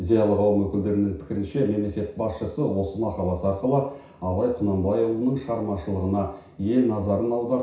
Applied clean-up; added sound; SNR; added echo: none; none; none; reverberation time 0.6 s.